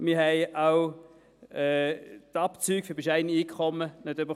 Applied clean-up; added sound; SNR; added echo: none; none; none; none.